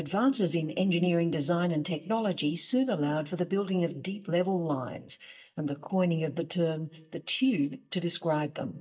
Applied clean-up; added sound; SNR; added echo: neural mask model DeepFilterNet 3.